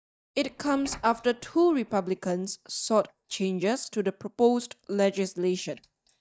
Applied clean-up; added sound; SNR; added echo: neural mask model DeepFilterNet 3.